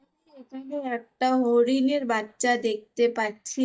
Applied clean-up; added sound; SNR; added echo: neural mask model DeepFilterNet 3.